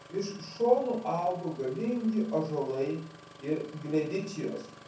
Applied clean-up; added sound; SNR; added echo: none; Engine starting; 20 dB; reverberation time 0.6 s.